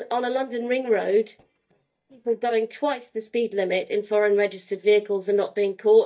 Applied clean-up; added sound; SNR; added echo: neural mask model DeepFilterNet 3.